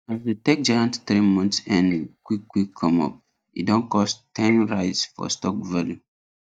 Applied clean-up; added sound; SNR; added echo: neural mask model DeepFilterNet 3.